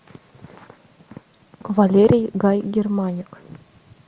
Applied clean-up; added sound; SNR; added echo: none; none; none; none.